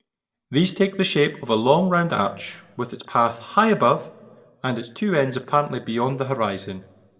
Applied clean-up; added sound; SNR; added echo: none; none; none; reverberation time 0.5 s.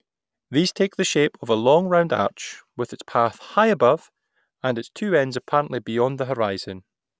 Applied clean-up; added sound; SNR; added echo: none; none; none; none.